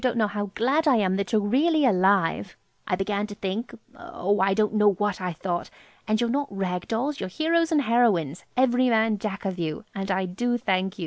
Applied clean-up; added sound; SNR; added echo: none; none; none; none.